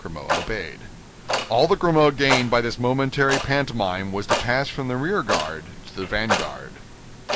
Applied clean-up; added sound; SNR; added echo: none; Clock; 6 dB; none.